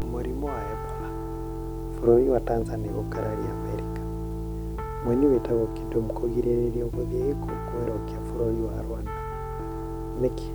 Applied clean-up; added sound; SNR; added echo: none; Piano; 3 dB; none.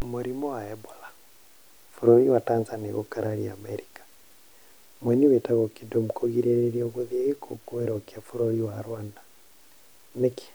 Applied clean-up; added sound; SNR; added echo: none; none; none; none.